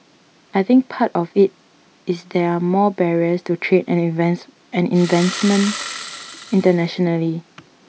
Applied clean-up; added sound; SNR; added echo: none; Engine starting; 11 dB; none.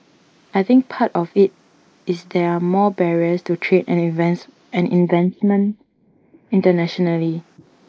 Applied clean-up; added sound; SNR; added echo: neural mask model Resemble Enhance denoiser.